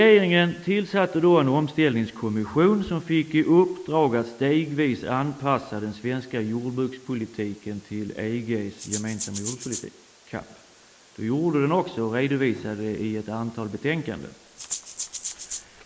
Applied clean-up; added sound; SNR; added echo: neural mask model Resemble Enhance denoiser.